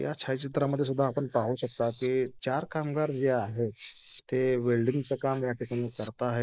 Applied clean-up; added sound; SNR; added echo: neural mask model Resemble Enhance denoiser.